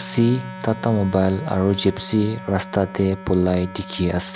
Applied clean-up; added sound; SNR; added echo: none; Wind instrument, woodwind instrument; 15 dB; none.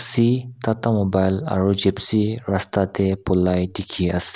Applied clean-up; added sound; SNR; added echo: none; none; none; none.